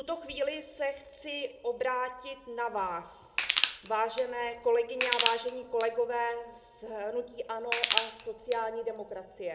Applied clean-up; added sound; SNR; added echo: none; Crushing; -1 dB; reverberation time 0.6 s.